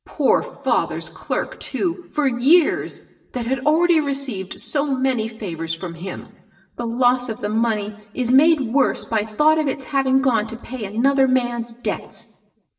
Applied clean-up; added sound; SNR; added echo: none; none; none; reverberation time 0.8 s.